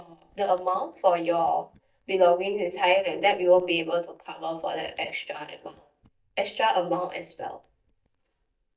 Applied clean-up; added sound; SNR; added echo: neural mask model DeepFilterNet 3.